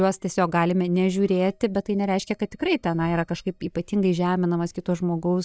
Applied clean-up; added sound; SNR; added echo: neural mask model DeepFilterNet 3.